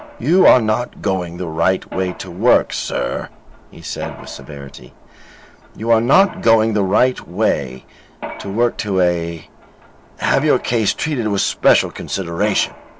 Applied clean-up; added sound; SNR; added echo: none; Mechanisms; 18 dB; none.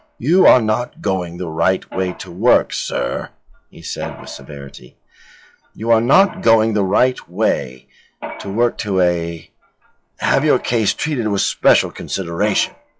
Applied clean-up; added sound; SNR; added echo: classical method log-MMSE.